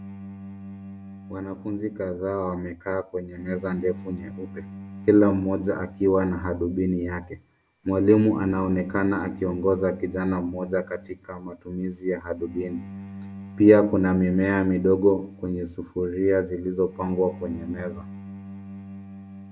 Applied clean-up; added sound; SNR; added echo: none; Bowed string instrument; 16 dB; none.